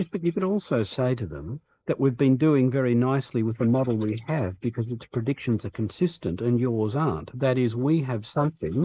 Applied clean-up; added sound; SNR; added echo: neural mask model Resemble Enhance denoiser.